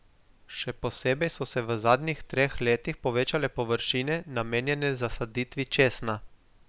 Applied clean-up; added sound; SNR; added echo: none; none; none; none.